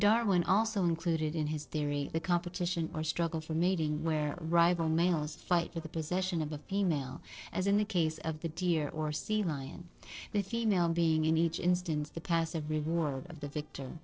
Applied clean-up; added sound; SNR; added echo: neural separator model SepFormer DNS4.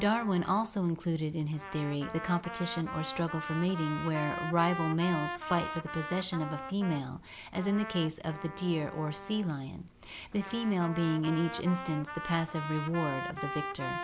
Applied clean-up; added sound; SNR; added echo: none; Trumpet; 9 dB; none.